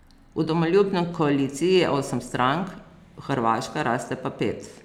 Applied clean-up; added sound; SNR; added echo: none; none; none; none.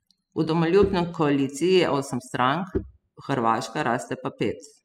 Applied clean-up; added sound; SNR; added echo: classical method spectral subtraction.